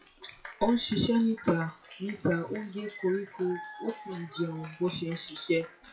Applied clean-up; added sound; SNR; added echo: classical method WPE with log-MMSE.